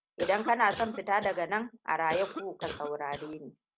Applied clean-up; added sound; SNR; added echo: none; Cough; 11 dB; none.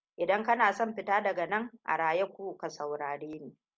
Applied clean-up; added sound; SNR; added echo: none; none; none; none.